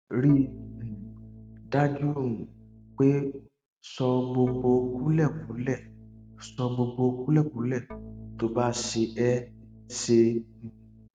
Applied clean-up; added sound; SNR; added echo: none; Organ; 18 dB; none.